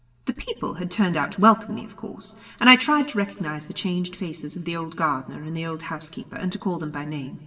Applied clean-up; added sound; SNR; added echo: none; none; none; reverberation time 2.3 s.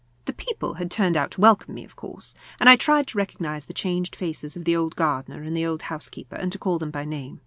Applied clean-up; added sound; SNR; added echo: none; none; none; none.